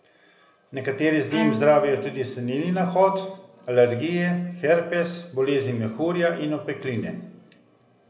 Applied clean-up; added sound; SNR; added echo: none; Bowed string instrument; 10 dB; reverberation time 0.9 s.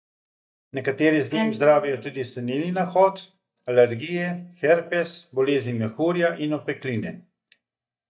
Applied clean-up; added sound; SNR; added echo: neural mask model DeepFilterNet 3.